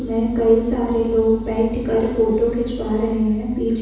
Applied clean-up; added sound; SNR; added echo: none; none; none; reverberation time 1.1 s.